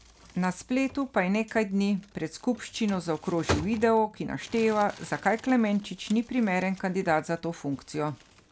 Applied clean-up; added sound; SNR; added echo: none; Crumpling, crinkling; 14 dB; none.